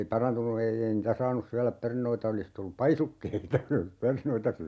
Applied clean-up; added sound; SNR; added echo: none; none; none; none.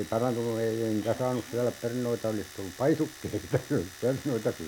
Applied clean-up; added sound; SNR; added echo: none; Cough + Domestic sounds, home sounds; 16 dB; none.